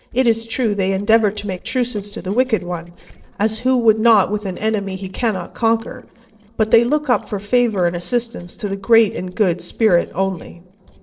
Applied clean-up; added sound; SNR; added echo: neural separator model SepFormer DNS4.